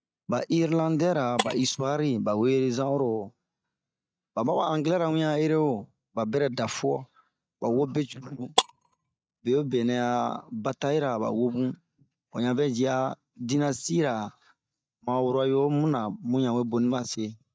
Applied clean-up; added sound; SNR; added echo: neural mask model RNNoise.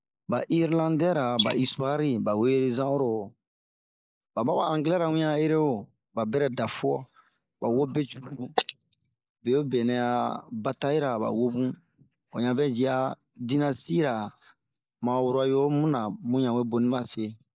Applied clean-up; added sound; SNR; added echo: neural mask model Resemble Enhance denoiser.